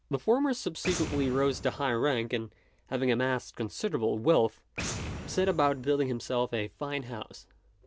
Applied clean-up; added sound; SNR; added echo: none; Boom; 13 dB; none.